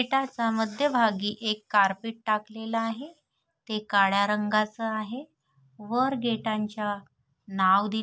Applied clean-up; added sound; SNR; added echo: none; none; none; none.